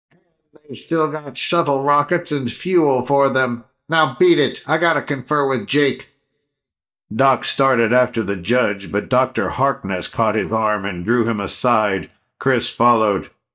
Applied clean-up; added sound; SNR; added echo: neural mask model DeepFilterNet 3.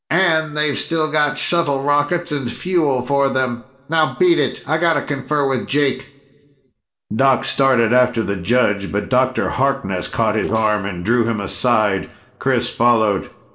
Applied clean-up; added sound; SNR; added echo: neural separator model SepFormer DNS4.